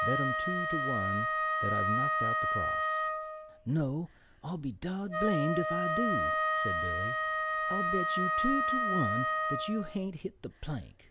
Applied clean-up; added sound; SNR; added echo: none; Wind instrument, woodwind instrument; -4 dB; none.